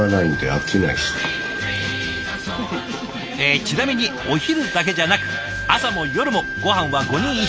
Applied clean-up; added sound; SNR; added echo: none; Wind instrument, woodwind instrument; 7 dB; none.